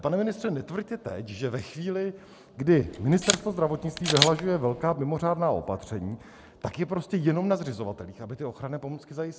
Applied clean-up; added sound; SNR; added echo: none; Camera; 3 dB; none.